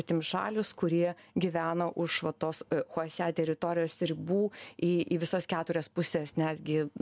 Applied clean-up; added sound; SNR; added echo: none; none; none; none.